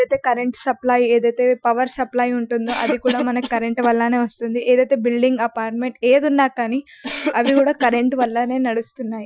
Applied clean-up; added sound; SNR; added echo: classical method Wiener filter.